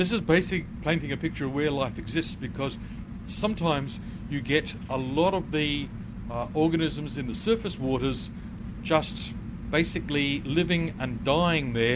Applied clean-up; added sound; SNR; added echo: none; none; none; none.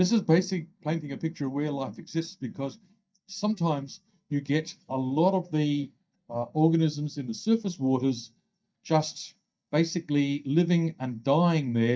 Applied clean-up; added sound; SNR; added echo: neural mask model DeepFilterNet 3.